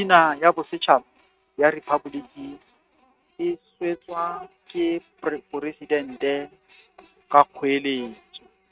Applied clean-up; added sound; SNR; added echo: neural mask model RNNoise.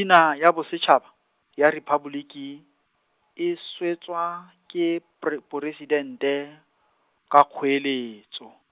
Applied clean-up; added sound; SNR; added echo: none; none; none; none.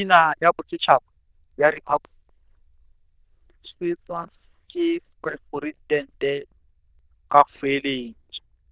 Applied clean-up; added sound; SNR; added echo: neural diffusion model UNIVERSE++.